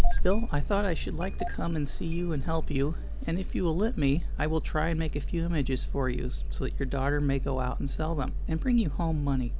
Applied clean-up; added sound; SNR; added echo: none; Engine starting; -3 dB; none.